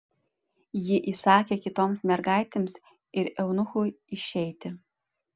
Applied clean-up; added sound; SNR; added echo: none; none; none; none.